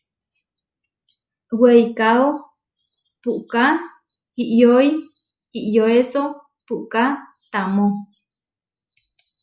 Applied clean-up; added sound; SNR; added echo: none; none; none; none.